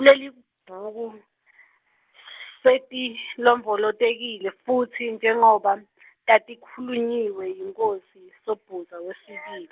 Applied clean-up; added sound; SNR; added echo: none; none; none; none.